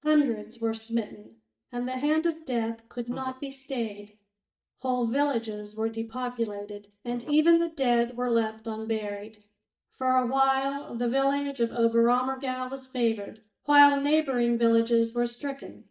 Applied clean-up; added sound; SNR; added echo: neural mask model DeepFilterNet 3.